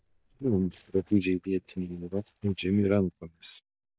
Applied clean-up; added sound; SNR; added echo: neural mask model DeepFilterNet 3.